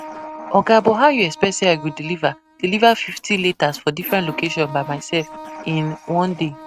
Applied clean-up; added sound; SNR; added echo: neural mask model RNNoise.